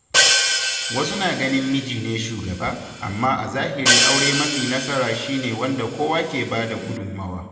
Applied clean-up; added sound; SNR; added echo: none; Hi-hat; -1 dB; reverberation time 1.6 s.